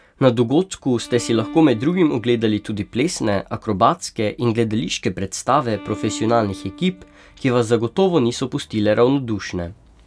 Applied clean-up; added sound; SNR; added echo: none; Bowed string instrument; 19 dB; none.